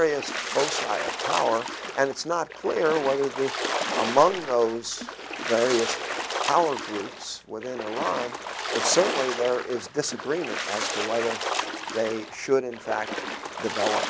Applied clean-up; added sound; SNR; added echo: none; Splash, splatter; 4 dB; none.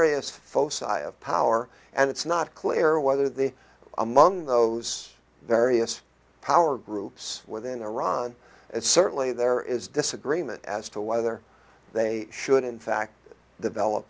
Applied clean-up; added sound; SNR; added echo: none; none; none; none.